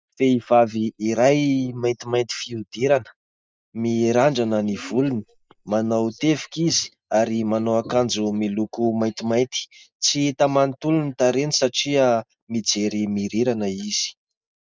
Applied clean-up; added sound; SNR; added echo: neural mask model DeepFilterNet 3.